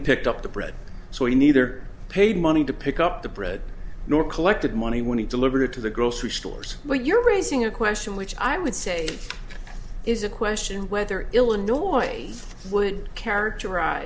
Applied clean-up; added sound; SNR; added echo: none; none; none; none.